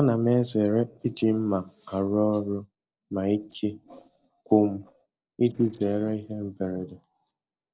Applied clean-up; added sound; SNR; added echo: neural separator model SepFormer DNS4.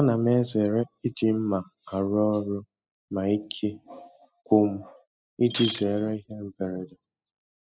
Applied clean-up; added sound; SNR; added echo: classical method spectral subtraction.